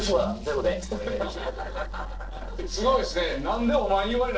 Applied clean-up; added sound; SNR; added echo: neural separator model SepFormer DNS4.